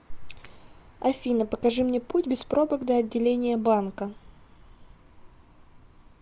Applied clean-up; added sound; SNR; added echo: none; none; none; none.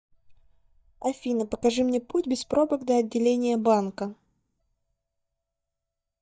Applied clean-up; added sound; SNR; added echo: neural mask model DeepFilterNet 3.